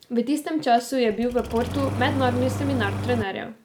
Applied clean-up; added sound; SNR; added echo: none; Engine starting; 5 dB; none.